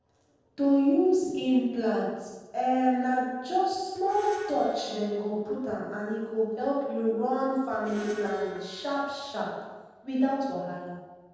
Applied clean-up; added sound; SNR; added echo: neural separator model SepFormer DNS4.